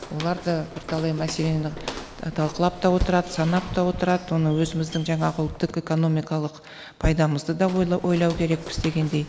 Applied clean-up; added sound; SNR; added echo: none; Walk, footsteps; 16 dB; none.